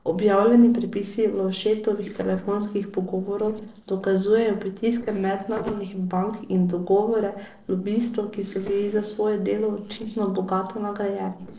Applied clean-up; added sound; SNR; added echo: neural separator model SepFormer DNS4.